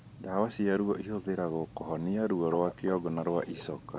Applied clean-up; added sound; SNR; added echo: none; Tick-tock; 19 dB; none.